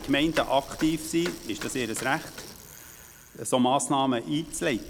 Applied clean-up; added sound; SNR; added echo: none; Bicycle; 15 dB; none.